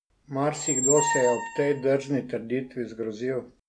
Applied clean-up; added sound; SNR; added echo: none; Squeak; 4 dB; none.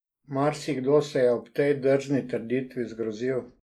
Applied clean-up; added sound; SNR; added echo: neural mask model Resemble Enhance denoiser.